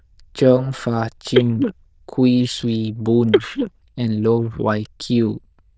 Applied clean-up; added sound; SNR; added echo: neural diffusion model UNIVERSE++.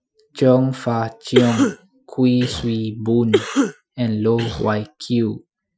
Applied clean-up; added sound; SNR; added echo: classical method Wiener filter.